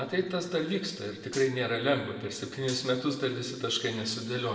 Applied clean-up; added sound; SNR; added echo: none; Gunshot, gunfire; 17 dB; reverberation time 1.5 s.